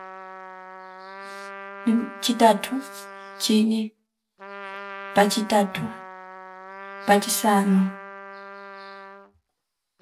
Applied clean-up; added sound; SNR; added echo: none; Trumpet; 14 dB; none.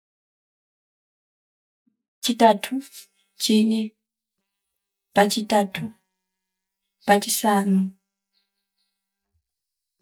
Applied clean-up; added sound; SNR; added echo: neural mask model DeepFilterNet 3.